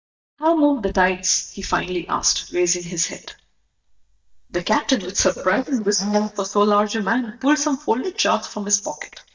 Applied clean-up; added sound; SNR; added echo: neural mask model DeepFilterNet 3.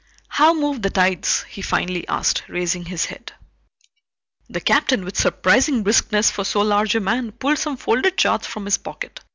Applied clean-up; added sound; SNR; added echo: none; none; none; none.